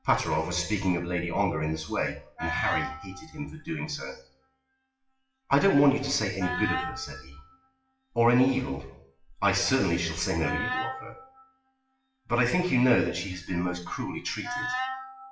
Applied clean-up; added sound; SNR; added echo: classical method WPE with log-MMSE.